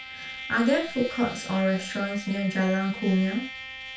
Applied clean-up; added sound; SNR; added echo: none; Trumpet; 12 dB; reverberation time 0.3 s.